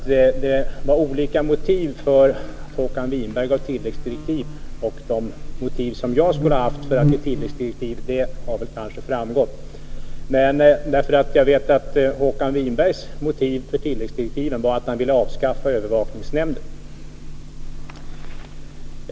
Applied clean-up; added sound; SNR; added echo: none; Buzz; 6 dB; none.